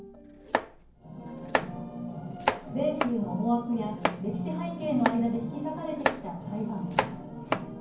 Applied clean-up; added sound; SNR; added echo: none; Domestic sounds, home sounds; 3 dB; reverberation time 0.9 s.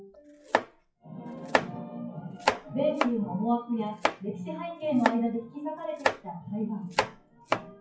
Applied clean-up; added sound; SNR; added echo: classical method WPE with log-MMSE.